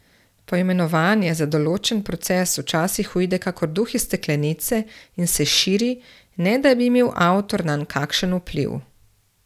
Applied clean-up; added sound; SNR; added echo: none; none; none; none.